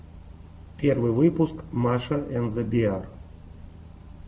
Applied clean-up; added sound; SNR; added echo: none; none; none; none.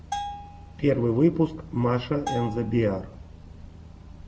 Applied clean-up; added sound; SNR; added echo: none; Bell; 12 dB; none.